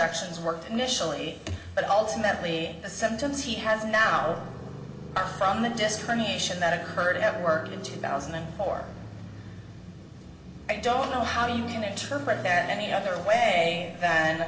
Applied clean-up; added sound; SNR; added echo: none; Motorcycle; 15 dB; reverberation time 1.9 s.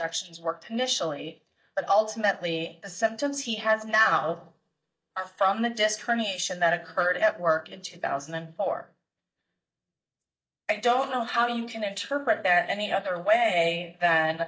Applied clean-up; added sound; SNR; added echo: neural mask model DeepFilterNet 3.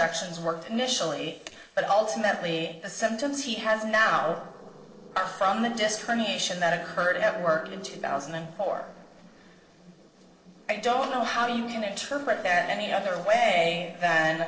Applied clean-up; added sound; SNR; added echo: neural separator model SepFormer DNS4.